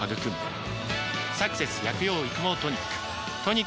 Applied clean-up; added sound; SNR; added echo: none; none; none; none.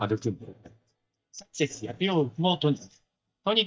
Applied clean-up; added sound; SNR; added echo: neural mask model DeepFilterNet 3.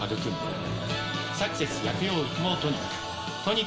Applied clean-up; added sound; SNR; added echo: none; Burping, eructation; 11 dB; reverberation time 0.6 s.